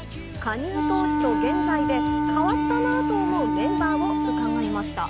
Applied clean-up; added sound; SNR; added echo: none; Wind instrument, woodwind instrument; -4 dB; none.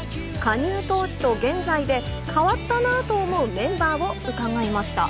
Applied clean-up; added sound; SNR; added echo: none; none; none; none.